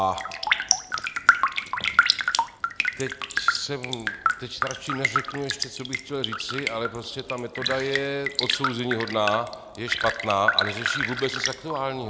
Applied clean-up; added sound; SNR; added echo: none; Raindrop; -3 dB; none.